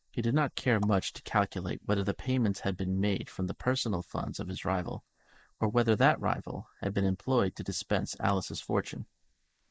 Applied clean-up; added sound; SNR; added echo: neural mask model Resemble Enhance denoiser.